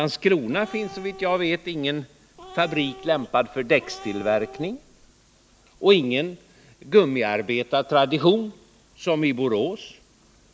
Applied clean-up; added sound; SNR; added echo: none; Cat; 18 dB; none.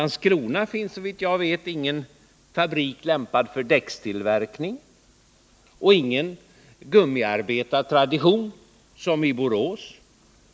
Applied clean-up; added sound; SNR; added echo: none; none; none; none.